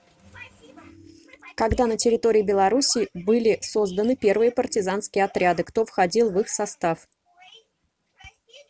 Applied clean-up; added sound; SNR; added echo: none; Bass drum; 15 dB; none.